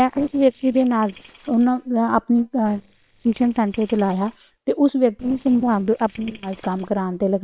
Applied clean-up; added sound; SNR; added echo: neural separator model SepFormer WHAM!.